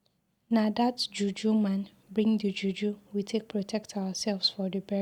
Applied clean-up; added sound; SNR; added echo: none; none; none; none.